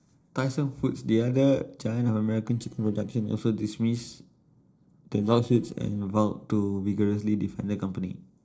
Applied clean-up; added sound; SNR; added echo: neural separator model SepFormer DNS4.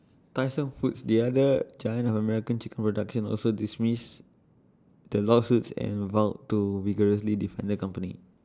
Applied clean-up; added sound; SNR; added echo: none; none; none; none.